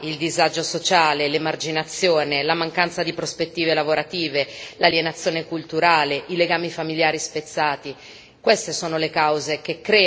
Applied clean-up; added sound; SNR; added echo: none; none; none; none.